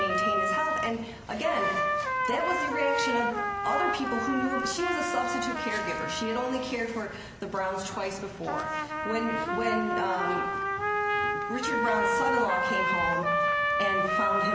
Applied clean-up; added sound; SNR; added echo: none; Trumpet; -2 dB; none.